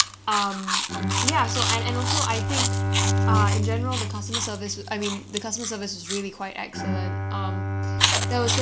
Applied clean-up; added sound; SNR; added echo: none; Bowed string instrument + Chewing, mastication; -5 dB; none.